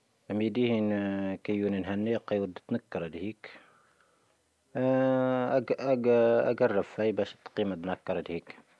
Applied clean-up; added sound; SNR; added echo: none; none; none; none.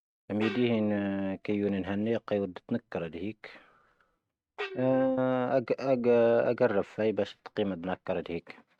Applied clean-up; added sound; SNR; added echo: neural mask model RNNoise.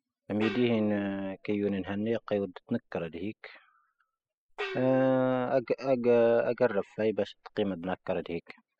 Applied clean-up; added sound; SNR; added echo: classical method spectral subtraction.